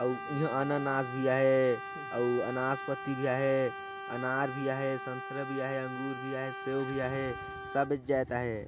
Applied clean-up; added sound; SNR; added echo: none; Brass instrument; 9 dB; none.